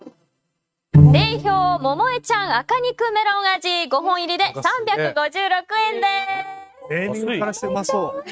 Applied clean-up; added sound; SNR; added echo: neural mask model RNNoise.